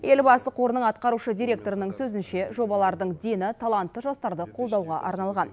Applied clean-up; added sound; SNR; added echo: none; none; none; none.